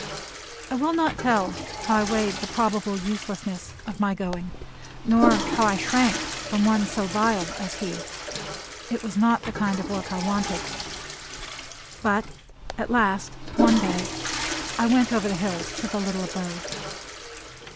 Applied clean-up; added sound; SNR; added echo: none; Toilet flush / Water; 6 dB; none.